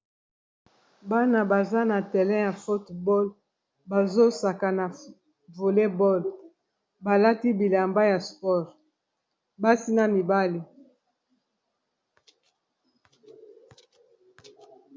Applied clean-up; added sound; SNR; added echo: none; none; none; none.